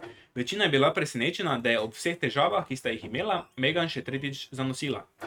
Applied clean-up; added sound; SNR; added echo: neural mask model RNNoise.